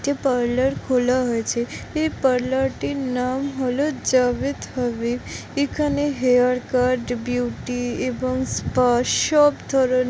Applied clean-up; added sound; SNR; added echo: none; none; none; none.